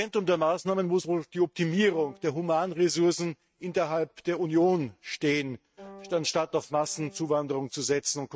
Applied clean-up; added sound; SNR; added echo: neural mask model RNNoise.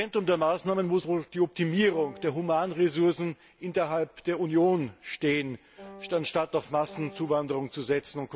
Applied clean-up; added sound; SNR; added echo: none; Wind instrument, woodwind instrument; 20 dB; none.